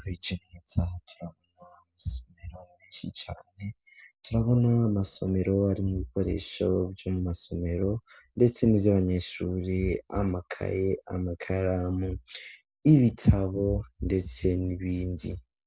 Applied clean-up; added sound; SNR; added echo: none; none; none; none.